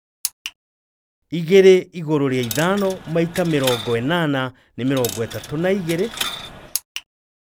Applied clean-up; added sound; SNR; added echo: none; Coin (dropping); 12 dB; none.